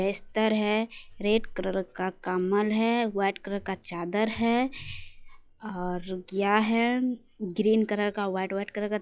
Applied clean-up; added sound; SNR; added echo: classical method log-MMSE.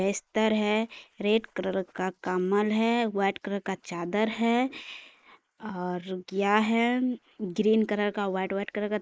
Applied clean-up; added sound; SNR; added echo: neural mask model Resemble Enhance denoiser.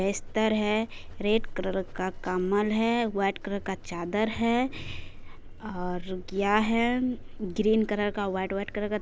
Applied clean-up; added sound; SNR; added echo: none; Livestock, farm animals, working animals; 10 dB; none.